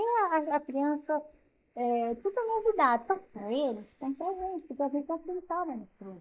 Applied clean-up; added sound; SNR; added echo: neural mask model Resemble Enhance denoiser.